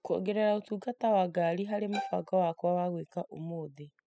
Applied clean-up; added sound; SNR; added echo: classical method spectral subtraction.